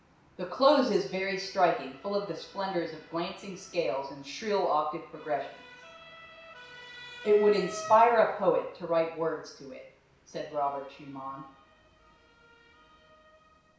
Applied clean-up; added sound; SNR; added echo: none; Motor vehicle (road) / Siren; 20 dB; reverberation time 0.6 s.